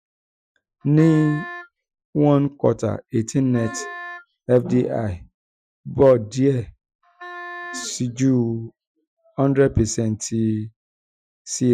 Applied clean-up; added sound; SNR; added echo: classical method Wiener filter.